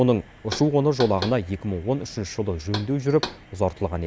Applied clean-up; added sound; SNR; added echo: none; Knock; 14 dB; none.